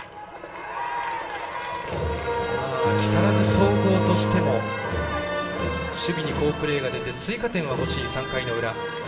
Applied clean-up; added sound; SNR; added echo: none; Bowed string instrument; 0 dB; reverberation time 1.0 s.